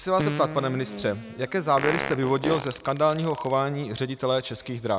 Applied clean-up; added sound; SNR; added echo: none; Fart; 8 dB; none.